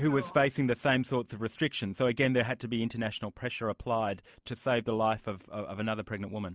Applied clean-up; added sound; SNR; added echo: none; none; none; none.